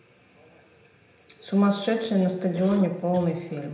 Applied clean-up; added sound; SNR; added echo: none; Cough; 19 dB; reverberation time 0.9 s.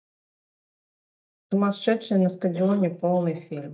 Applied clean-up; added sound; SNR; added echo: neural mask model DeepFilterNet 3.